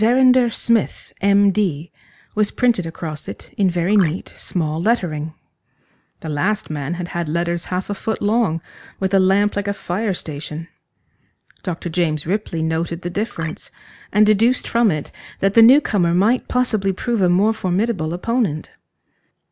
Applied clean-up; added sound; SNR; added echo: none; Marimba, xylophone; 13 dB; none.